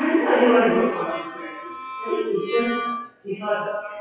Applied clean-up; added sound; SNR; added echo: classical method WPE with log-MMSE.